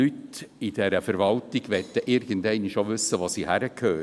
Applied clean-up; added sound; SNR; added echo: none; none; none; none.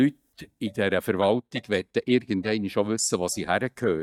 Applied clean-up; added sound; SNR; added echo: neural mask model DeepFilterNet 3.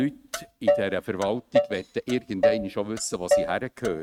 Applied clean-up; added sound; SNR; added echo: neural mask model RNNoise.